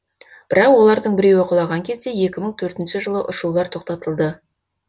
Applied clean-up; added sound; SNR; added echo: none; none; none; none.